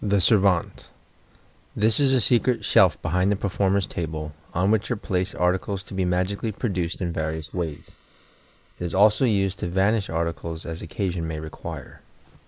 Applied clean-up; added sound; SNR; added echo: neural mask model Resemble Enhance denoiser.